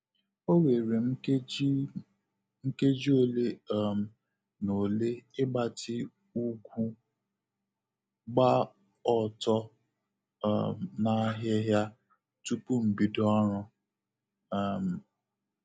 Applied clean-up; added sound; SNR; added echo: none; none; none; none.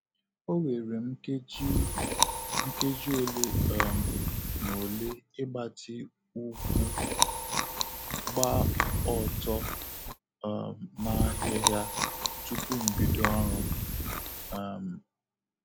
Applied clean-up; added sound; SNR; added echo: none; Chewing, mastication; -5 dB; none.